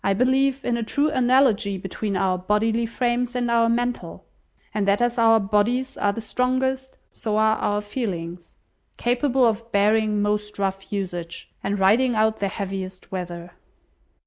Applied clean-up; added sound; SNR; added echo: none; none; none; none.